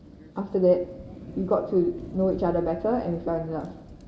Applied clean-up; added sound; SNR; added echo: none; Fire; 15 dB; reverberation time 2.7 s.